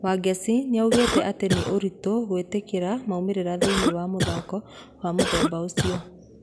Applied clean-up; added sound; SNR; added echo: none; Cough; 0 dB; none.